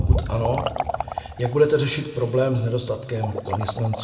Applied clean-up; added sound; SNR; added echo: none; Liquid; 9 dB; reverberation time 1.5 s.